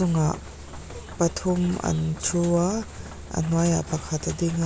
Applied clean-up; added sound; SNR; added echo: none; Musical instrument; 17 dB; none.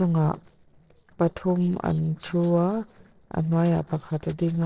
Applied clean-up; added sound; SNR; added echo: neural separator model SepFormer DNS4.